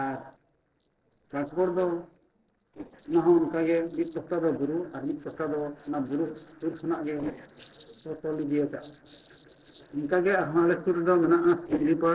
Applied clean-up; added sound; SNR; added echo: neural separator model SepFormer DNS4.